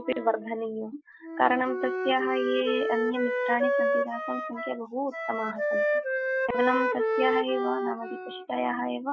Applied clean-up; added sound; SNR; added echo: classical method Wiener filter.